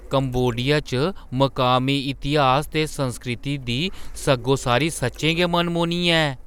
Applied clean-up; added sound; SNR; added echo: none; Printer; 17 dB; none.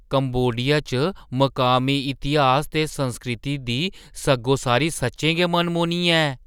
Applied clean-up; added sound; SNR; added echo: none; none; none; none.